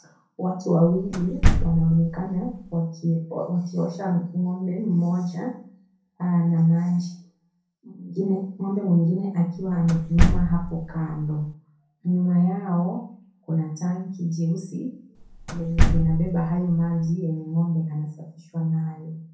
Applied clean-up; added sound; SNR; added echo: none; Slam; -1 dB; reverberation time 0.5 s.